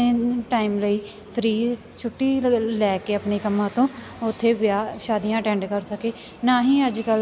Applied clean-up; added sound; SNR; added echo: none; none; none; none.